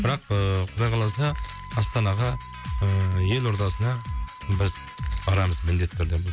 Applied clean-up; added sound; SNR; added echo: none; Wind instrument, woodwind instrument + Crushing; 19 dB; none.